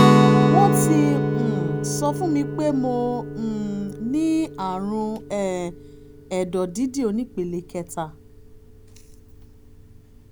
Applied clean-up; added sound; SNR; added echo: none; Guitar; -2 dB; none.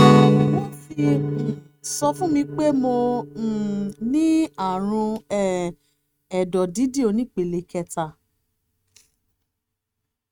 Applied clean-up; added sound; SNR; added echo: neural mask model RNNoise.